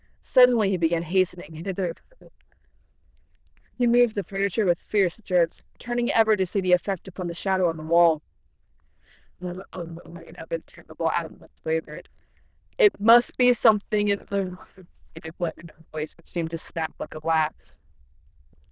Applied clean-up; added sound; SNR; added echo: neural diffusion model UNIVERSE++.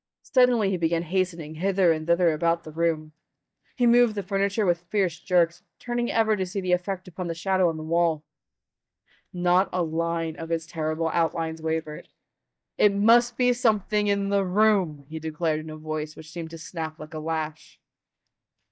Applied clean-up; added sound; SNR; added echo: neural mask model DeepFilterNet 3.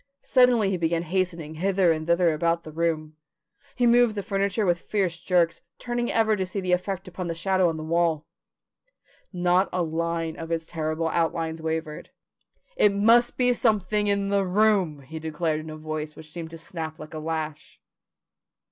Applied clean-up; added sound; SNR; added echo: none; none; none; none.